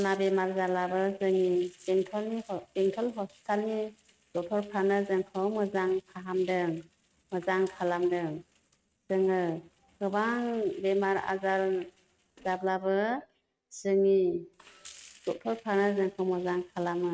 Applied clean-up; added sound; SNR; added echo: neural mask model RNNoise.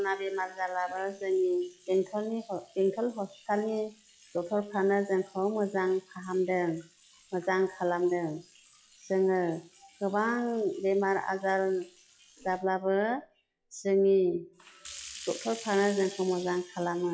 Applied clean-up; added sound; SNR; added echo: classical method log-MMSE.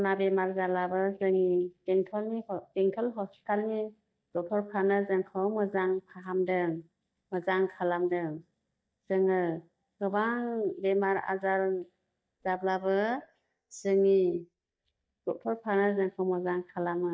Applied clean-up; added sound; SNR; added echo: neural mask model DeepFilterNet 3.